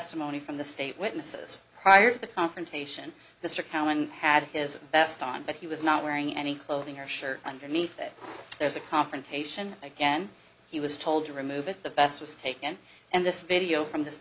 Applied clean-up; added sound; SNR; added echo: none; none; none; none.